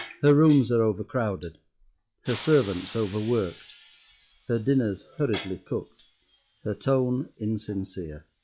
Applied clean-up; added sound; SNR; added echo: classical method log-MMSE.